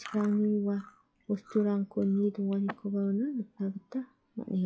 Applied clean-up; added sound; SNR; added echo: classical method log-MMSE.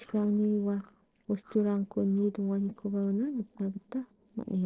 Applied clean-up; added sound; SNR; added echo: neural separator model SepFormer DNS4.